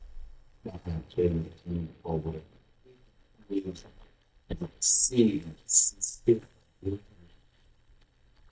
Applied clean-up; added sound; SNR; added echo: neural mask model DeepFilterNet 3.